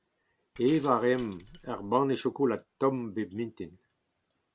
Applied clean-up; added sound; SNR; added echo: none; Glass; 18 dB; none.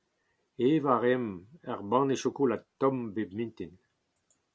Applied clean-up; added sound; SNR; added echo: none; none; none; none.